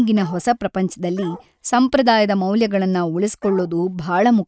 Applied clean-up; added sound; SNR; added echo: neural mask model RNNoise.